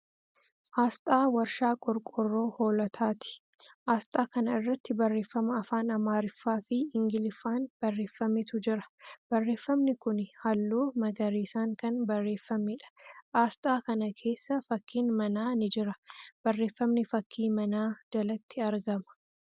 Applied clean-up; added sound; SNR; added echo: none; none; none; none.